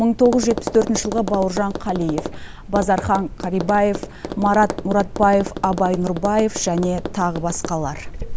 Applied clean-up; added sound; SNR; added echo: none; Tap; 9 dB; none.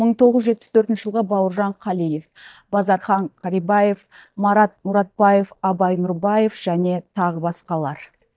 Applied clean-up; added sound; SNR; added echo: neural mask model DeepFilterNet 3.